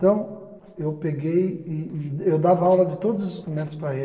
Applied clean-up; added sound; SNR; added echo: neural separator model SepFormer DNS4.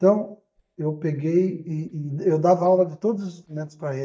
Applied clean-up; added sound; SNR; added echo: neural mask model DeepFilterNet 3.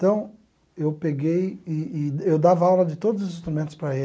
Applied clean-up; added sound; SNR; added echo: none; none; none; none.